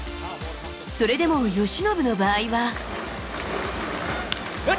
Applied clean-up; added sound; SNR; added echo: none; none; none; none.